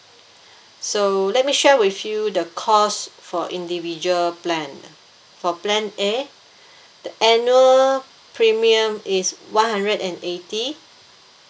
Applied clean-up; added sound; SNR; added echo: none; none; none; none.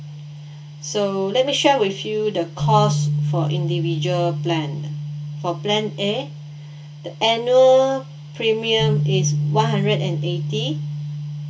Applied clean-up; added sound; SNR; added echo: none; Bass guitar; 3 dB; reverberation time 0.2 s.